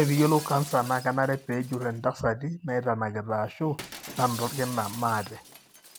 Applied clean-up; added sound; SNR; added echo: none; Shatter; 15 dB; none.